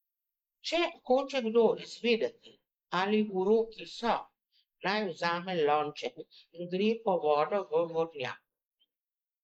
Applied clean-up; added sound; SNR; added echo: neural mask model Resemble Enhance denoiser.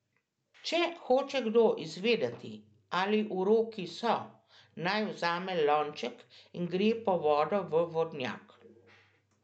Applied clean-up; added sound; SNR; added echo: none; none; none; none.